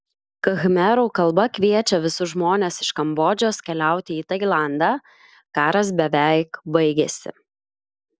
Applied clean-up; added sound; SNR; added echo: none; none; none; none.